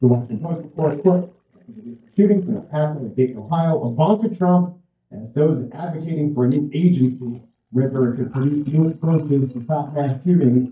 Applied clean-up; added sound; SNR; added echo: neural mask model DeepFilterNet 3.